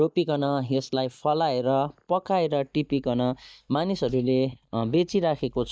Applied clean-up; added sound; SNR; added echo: neural mask model DeepFilterNet 3.